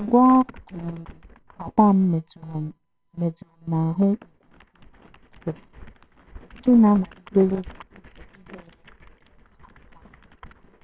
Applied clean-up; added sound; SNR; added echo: neural separator model SepFormer WHAMR!.